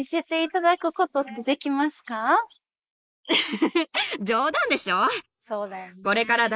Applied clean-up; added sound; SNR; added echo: neural mask model Resemble Enhance denoiser.